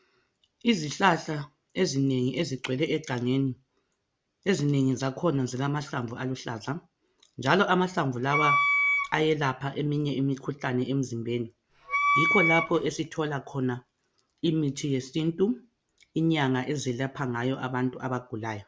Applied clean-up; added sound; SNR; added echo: none; Wind instrument, woodwind instrument; -2 dB; none.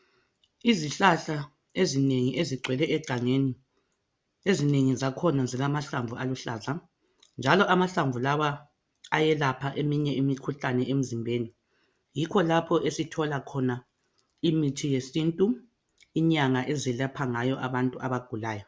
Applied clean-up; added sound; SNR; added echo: none; none; none; none.